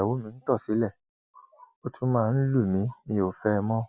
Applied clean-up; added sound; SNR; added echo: none; none; none; none.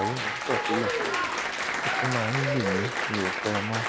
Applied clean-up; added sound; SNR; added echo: none; Applause; -3 dB; none.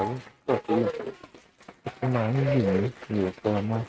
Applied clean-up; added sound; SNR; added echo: neural mask model RNNoise.